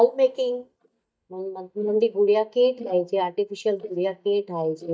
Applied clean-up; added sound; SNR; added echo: neural mask model DeepFilterNet 3.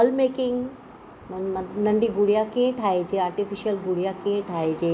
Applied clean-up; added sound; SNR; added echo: none; none; none; none.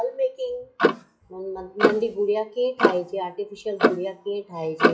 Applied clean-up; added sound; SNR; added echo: classical method WPE with log-MMSE.